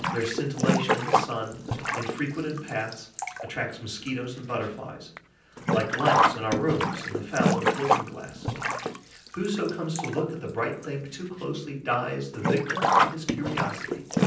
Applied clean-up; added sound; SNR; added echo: none; Sink (filling or washing); -3 dB; reverberation time 0.6 s.